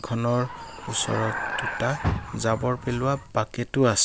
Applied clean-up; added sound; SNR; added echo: none; Vehicle; 6 dB; none.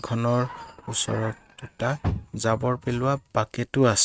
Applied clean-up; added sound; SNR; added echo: neural mask model RNNoise.